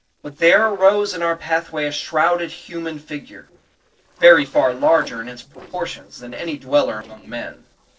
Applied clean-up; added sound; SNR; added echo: neural separator model SepFormer DNS4.